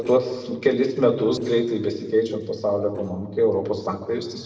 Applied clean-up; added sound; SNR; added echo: neural separator model SepFormer DNS4.